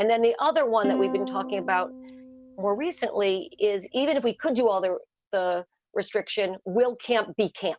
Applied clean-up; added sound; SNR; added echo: none; Plucked string instrument; 10 dB; none.